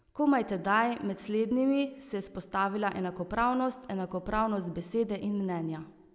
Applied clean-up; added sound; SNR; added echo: none; none; none; none.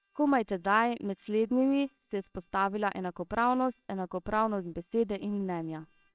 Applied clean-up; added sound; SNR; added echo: neural separator model SepFormer WHAMR!.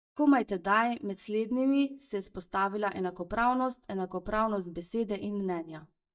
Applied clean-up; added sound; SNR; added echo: neural mask model DeepFilterNet 3.